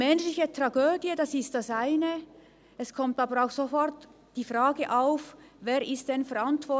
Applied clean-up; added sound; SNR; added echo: none; none; none; none.